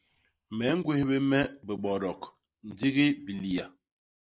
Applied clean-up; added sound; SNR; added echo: neural mask model Resemble Enhance denoiser.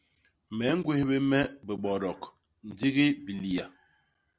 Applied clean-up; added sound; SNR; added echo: none; none; none; none.